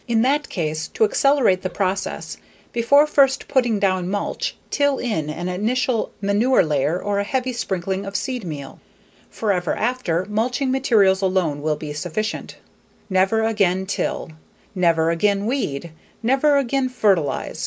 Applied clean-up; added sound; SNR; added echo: none; none; none; none.